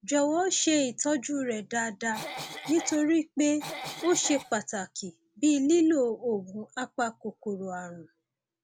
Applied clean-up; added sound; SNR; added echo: none; Cough; 11 dB; none.